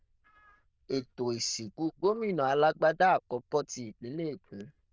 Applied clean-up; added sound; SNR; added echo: neural diffusion model UNIVERSE++.